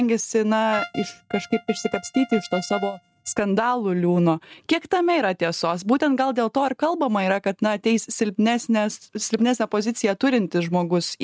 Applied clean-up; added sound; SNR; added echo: neural mask model RNNoise.